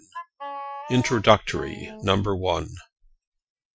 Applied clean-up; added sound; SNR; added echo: classical method Wiener filter.